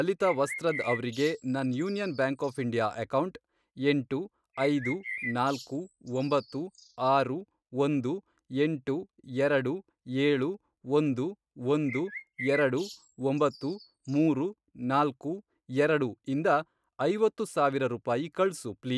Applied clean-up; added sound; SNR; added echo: neural mask model RNNoise.